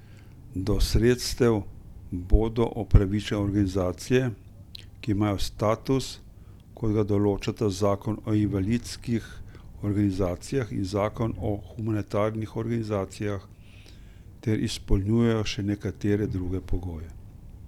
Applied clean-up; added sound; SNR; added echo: none; Train; 16 dB; none.